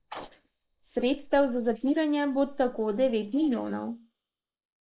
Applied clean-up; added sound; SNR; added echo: neural mask model Resemble Enhance denoiser.